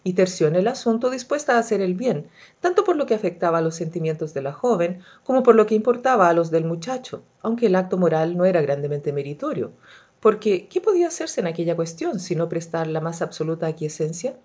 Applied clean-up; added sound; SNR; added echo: none; none; none; none.